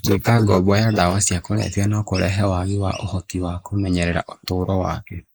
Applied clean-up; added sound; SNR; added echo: neural mask model Resemble Enhance denoiser.